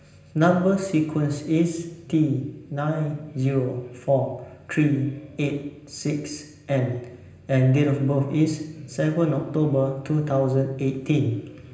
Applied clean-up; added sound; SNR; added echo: none; none; none; reverberation time 0.9 s.